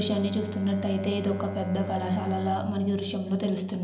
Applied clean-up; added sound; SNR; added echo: none; Bowed string instrument; 11 dB; reverberation time 0.9 s.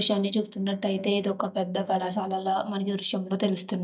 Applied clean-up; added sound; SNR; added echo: neural mask model DeepFilterNet 3.